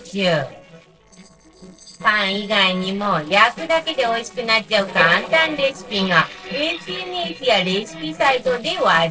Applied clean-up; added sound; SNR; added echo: neural separator model SepFormer DNS4.